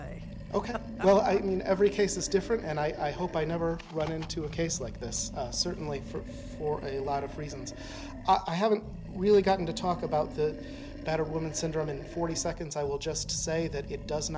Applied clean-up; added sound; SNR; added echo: none; Animal; 11 dB; none.